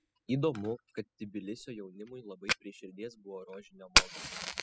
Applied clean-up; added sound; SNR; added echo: classical method spectral subtraction.